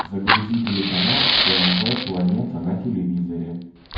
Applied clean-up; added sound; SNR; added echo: none; Fire; 0 dB; reverberation time 0.9 s.